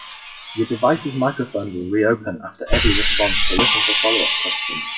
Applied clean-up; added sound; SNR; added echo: classical method WPE with log-MMSE.